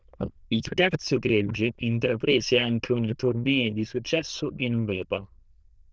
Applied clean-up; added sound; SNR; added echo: neural diffusion model UNIVERSE++.